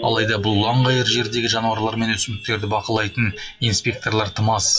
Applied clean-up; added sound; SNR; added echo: classical method WPE with log-MMSE.